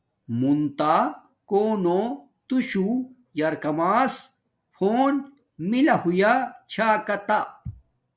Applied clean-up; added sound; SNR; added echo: none; none; none; none.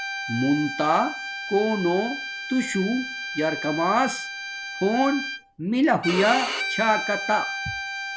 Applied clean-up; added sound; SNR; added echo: none; Bowed string instrument; 7 dB; none.